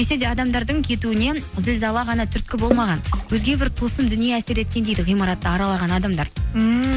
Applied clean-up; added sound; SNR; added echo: none; Water / Splash, splatter; 11 dB; none.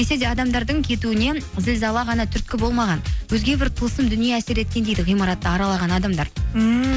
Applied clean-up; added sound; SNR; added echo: none; none; none; none.